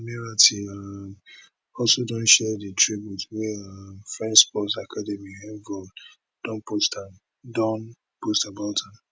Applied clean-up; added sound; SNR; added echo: none; none; none; none.